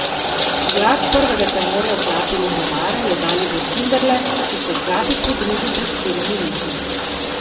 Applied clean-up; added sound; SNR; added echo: none; Bathtub (filling or washing); 0 dB; reverberation time 1.6 s.